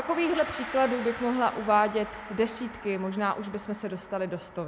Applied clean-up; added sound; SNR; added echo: none; Gong; 13 dB; none.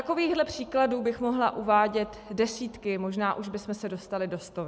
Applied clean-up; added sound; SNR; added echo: none; none; none; none.